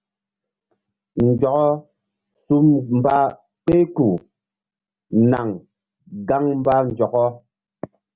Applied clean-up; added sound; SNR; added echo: none; none; none; none.